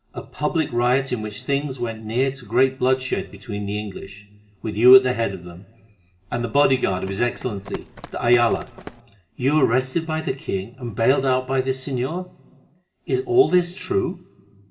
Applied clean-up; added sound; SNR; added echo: none; Run; 17 dB; reverberation time 1.4 s.